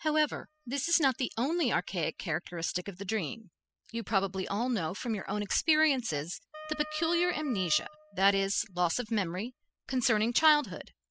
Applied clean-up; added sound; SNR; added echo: classical method spectral subtraction.